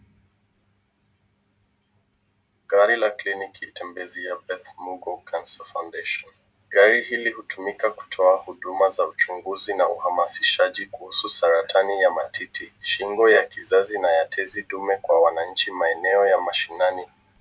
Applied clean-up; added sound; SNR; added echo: none; none; none; none.